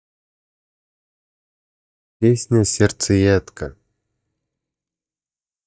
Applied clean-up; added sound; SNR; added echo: neural mask model DeepFilterNet 3.